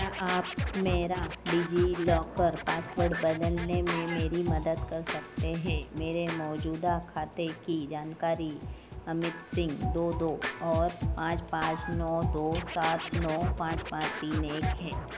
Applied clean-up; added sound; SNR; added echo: none; Scratching (performance technique); 3 dB; none.